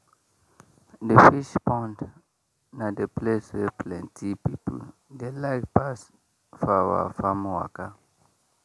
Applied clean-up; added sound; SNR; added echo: none; none; none; none.